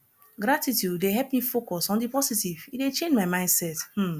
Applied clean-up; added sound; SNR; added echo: none; none; none; none.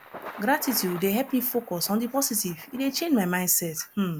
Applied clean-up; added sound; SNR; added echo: none; Thunder; 18 dB; none.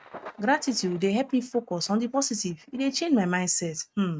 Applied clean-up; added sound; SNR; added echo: neural mask model RNNoise.